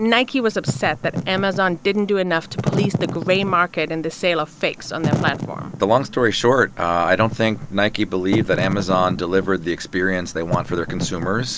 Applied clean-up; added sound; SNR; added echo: none; Wind / Fire; 8 dB; none.